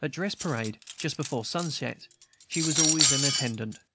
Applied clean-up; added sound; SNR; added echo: none; Cutlery, silverware; -2 dB; none.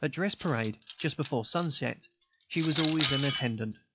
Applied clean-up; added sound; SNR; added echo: classical method log-MMSE.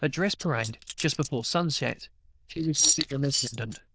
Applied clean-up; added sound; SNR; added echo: neural diffusion model UNIVERSE++.